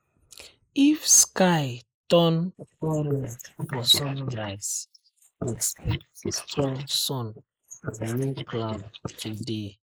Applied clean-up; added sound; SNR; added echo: neural mask model Resemble Enhance denoiser.